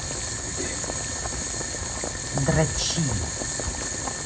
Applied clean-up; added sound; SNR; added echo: none; Boiling; -2 dB; reverberation time 0.4 s.